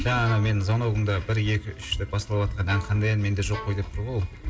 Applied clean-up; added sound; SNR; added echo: none; Bowed string instrument; 17 dB; reverberation time 0.5 s.